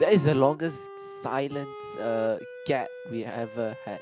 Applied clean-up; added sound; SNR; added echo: none; Wind instrument, woodwind instrument; 14 dB; none.